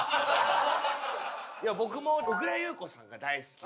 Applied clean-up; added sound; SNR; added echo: none; none; none; none.